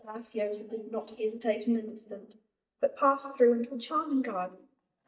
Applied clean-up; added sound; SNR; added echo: neural mask model DeepFilterNet 3.